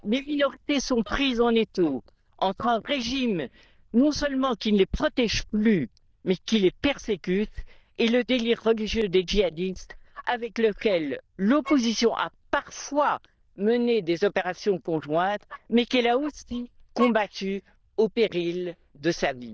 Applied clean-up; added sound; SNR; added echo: neural diffusion model UNIVERSE++.